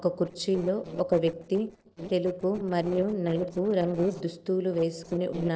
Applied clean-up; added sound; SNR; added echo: neural separator model SepFormer DNS4.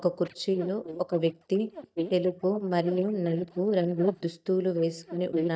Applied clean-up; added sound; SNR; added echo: neural mask model DeepFilterNet 3.